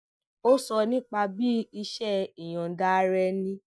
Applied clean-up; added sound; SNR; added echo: neural mask model DeepFilterNet 3.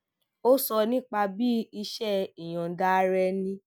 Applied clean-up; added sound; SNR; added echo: none; none; none; none.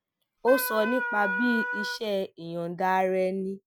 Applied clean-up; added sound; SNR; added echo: none; Wind instrument, woodwind instrument; 3 dB; none.